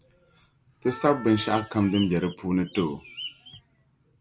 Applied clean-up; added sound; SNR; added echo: none; Bird + Wind instrument, woodwind instrument; 14 dB; none.